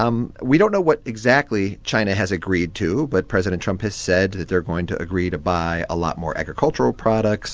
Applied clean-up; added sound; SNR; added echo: none; none; none; none.